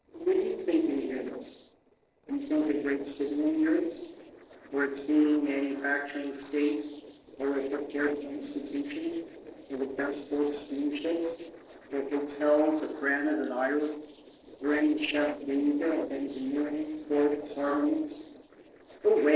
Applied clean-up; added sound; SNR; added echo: neural separator model SepFormer DNS4.